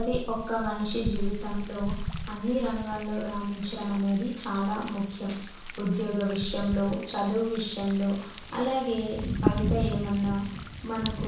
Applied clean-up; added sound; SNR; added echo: none; Thunder; 4 dB; reverberation time 0.7 s.